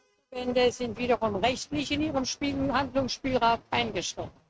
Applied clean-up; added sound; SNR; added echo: neural mask model RNNoise.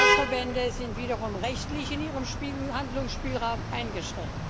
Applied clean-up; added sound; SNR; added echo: none; Traffic noise, roadway noise / Vehicle horn, car horn, honking; -2 dB; none.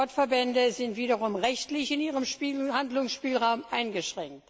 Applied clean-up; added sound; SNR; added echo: none; none; none; none.